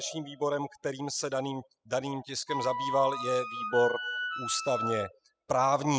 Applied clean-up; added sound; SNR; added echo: classical method spectral subtraction.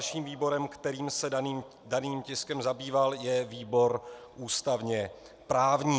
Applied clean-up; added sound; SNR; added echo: none; none; none; none.